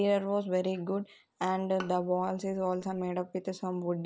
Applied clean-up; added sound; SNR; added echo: none; Bowed string instrument; 18 dB; none.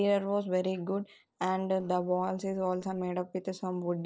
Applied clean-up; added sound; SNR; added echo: neural separator model SepFormer DNS4.